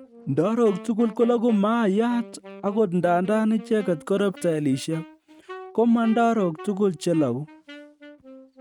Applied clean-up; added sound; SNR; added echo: neural mask model RNNoise.